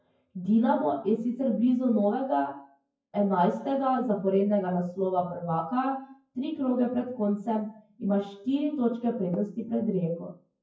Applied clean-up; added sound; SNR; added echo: classical method WPE with log-MMSE.